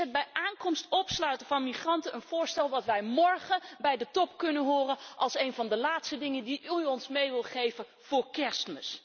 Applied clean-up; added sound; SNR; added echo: none; none; none; none.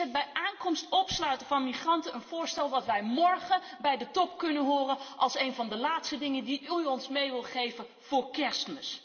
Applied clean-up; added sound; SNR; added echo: none; none; none; reverberation time 1.3 s.